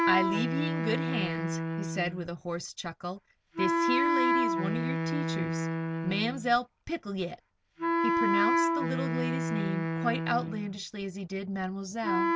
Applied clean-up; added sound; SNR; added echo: none; Wind instrument, woodwind instrument; -3 dB; none.